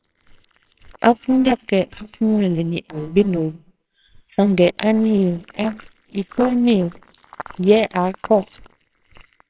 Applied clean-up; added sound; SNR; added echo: neural separator model SepFormer WHAMR!.